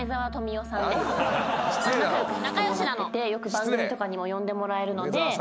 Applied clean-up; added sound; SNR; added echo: none; Wind instrument, woodwind instrument; 15 dB; none.